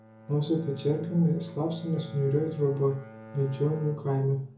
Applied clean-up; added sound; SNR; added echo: none; Bowed string instrument; 17 dB; reverberation time 0.6 s.